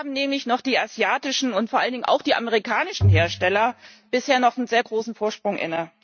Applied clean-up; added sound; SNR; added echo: neural mask model RNNoise.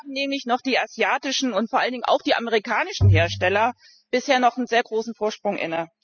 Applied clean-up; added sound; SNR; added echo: classical method spectral subtraction.